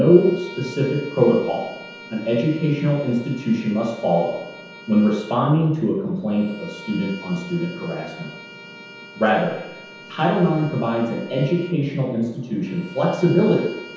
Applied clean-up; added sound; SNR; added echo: none; Bowed string instrument; 20 dB; reverberation time 0.9 s.